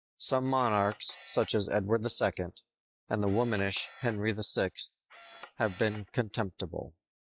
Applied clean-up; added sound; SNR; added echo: classical method log-MMSE.